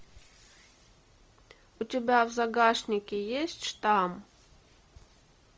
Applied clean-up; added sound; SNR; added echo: none; none; none; none.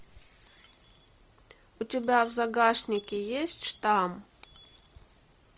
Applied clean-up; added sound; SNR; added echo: none; Coin (dropping) / Dishes, pots, and pans; 17 dB; none.